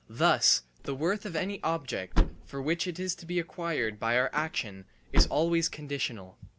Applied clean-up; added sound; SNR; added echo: none; Slam / Car; 1 dB; none.